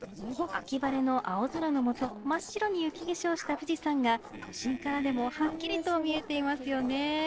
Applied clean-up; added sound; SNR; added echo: neural separator model SepFormer DNS4.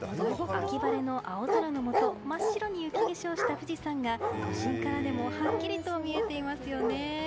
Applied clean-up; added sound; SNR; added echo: none; Bark; 2 dB; none.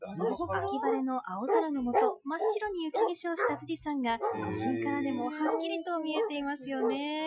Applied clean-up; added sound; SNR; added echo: classical method Wiener filter.